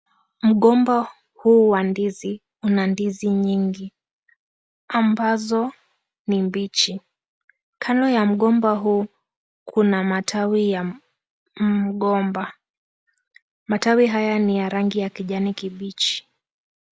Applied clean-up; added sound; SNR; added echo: none; none; none; none.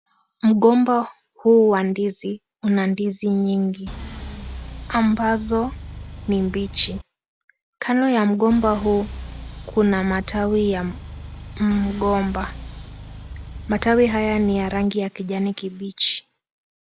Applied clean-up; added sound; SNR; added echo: none; Engine; 12 dB; none.